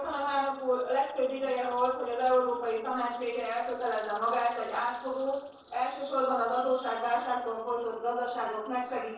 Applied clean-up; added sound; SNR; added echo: neural separator model SepFormer DNS4.